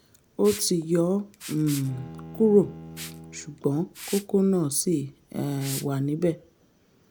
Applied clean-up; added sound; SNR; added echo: none; Liquid + Bowed string instrument; 16 dB; none.